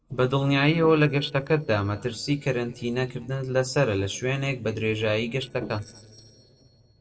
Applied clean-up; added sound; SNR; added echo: neural separator model SepFormer DNS4.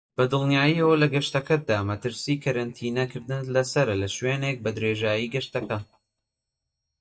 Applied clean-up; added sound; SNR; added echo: neural mask model DeepFilterNet 3.